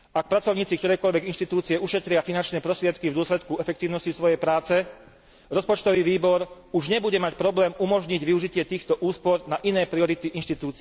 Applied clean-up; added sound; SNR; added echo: none; none; none; none.